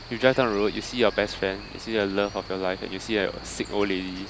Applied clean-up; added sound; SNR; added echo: none; Cricket; 14 dB; none.